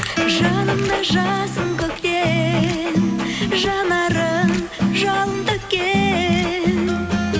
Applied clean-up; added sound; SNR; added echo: none; Dog; 13 dB; none.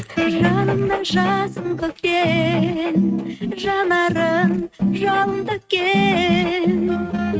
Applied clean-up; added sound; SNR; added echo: neural mask model RNNoise.